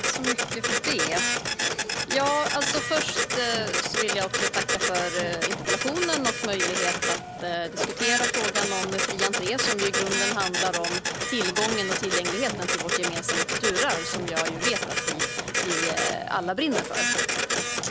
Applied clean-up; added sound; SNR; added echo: none; Printer; -3 dB; none.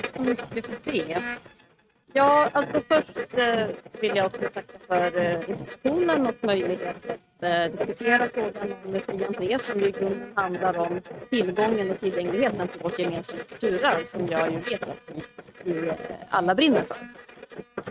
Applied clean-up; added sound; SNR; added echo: neural mask model RNNoise.